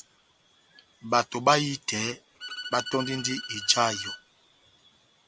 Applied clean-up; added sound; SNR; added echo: none; Bowed string instrument; 10 dB; none.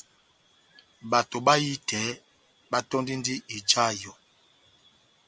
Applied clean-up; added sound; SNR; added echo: none; none; none; none.